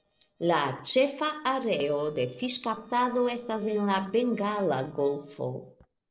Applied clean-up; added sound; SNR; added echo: neural separator model SepFormer DNS4.